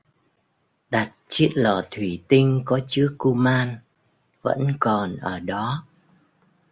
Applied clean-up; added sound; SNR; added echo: none; none; none; none.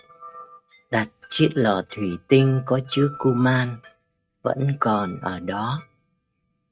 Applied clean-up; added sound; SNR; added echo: neural mask model RNNoise.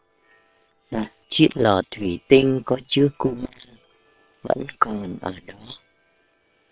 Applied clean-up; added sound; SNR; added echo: neural separator model SepFormer WHAM!.